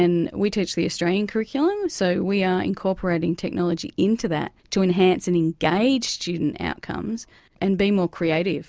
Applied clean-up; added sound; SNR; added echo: none; none; none; none.